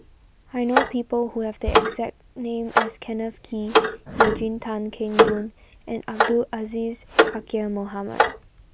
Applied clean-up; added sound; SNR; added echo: none; Clock; -3 dB; none.